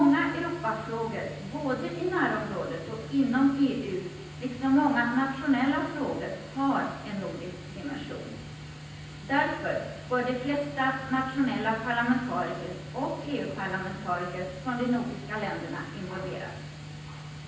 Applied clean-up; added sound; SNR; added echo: none; none; none; reverberation time 0.9 s.